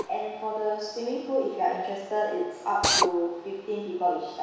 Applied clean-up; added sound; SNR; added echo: none; Drill; 5 dB; reverberation time 1.1 s.